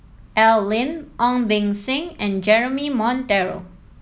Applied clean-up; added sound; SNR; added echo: none; none; none; none.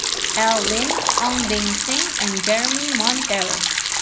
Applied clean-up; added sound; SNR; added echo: none; Liquid; -3 dB; none.